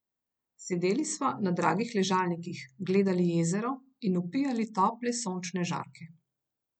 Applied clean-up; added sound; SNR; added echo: none; none; none; none.